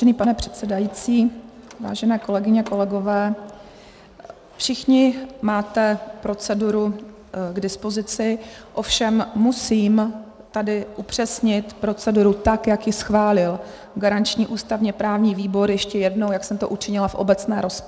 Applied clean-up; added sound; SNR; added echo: none; none; none; none.